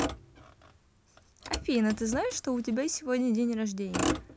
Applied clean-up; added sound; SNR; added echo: none; Motor vehicle (road); 6 dB; none.